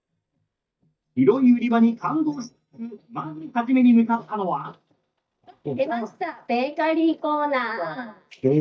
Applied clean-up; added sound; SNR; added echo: neural mask model DeepFilterNet 3.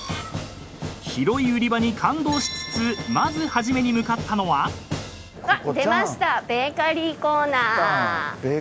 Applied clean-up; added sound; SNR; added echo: none; none; none; none.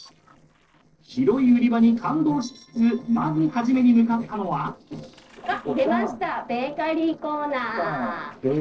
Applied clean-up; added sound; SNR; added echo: neural separator model SepFormer DNS4.